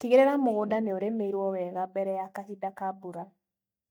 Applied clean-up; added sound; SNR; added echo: neural mask model DeepFilterNet 3.